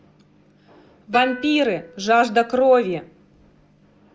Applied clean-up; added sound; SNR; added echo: none; Plucked string instrument; 16 dB; none.